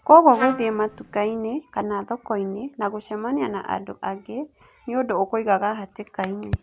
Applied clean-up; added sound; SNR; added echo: none; Trumpet; 9 dB; none.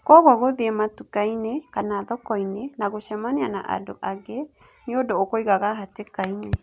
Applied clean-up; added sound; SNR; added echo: none; none; none; none.